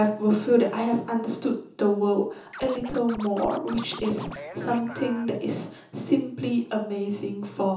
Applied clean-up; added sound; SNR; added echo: none; Scratching (performance technique); 15 dB; reverberation time 0.7 s.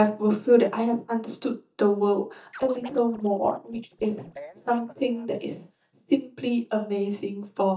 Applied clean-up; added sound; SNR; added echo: neural mask model DeepFilterNet 3.